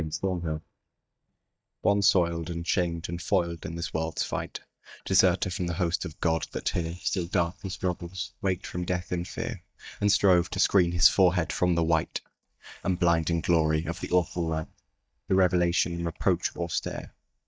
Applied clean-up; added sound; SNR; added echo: neural mask model DeepFilterNet 3.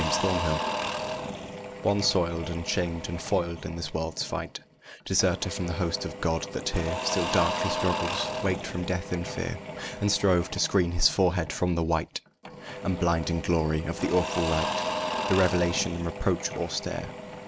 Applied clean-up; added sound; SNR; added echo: none; Engine / Drill / Mechanisms; 6 dB; none.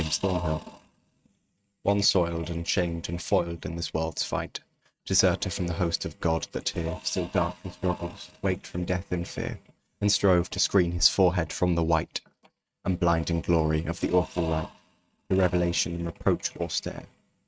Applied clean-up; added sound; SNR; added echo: neural mask model RNNoise.